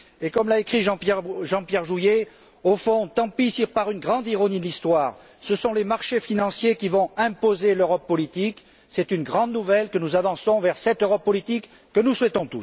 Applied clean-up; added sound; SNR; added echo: none; none; none; none.